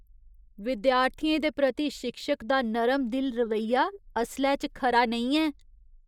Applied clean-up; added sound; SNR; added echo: neural mask model Resemble Enhance denoiser.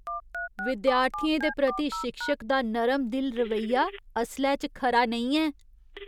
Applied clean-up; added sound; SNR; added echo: none; Telephone; 12 dB; none.